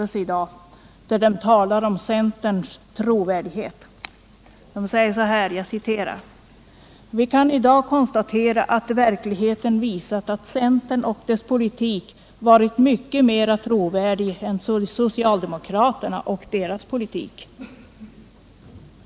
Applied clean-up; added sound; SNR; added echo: none; none; none; none.